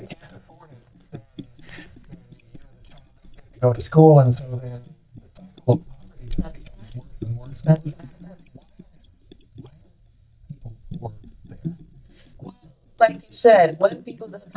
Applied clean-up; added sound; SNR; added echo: neural mask model DeepFilterNet 3.